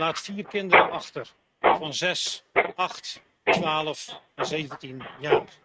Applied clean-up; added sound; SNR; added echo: neural mask model RNNoise.